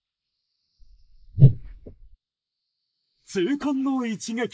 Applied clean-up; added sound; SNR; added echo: neural mask model Resemble Enhance denoiser.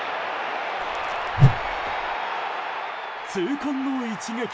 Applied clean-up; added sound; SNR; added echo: none; Whoosh, swoosh, swish; -5 dB; none.